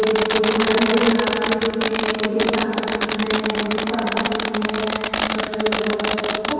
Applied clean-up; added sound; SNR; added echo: none; Fireworks; 3 dB; reverberation time 2.1 s.